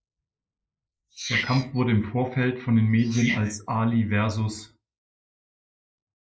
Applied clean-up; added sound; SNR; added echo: neural mask model Resemble Enhance denoiser.